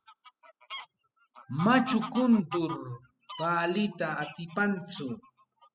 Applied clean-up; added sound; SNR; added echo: classical method spectral subtraction.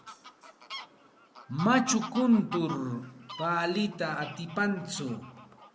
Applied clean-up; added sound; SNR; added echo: none; Fowl; 14 dB; none.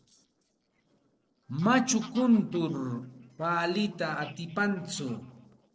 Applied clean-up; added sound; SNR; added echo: neural separator model SepFormer DNS4.